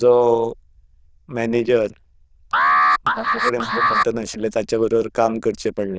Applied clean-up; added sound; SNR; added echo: neural diffusion model UNIVERSE++.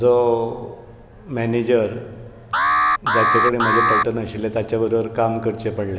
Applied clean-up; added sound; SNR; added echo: none; Alarm; -4 dB; none.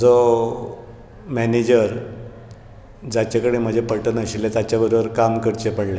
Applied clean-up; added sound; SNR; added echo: none; none; none; none.